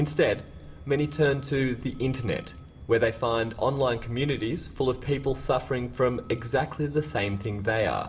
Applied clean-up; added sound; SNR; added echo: none; Truck; 17 dB; reverberation time 1.3 s.